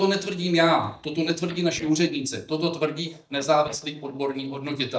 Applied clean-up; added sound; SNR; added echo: neural mask model DeepFilterNet 3.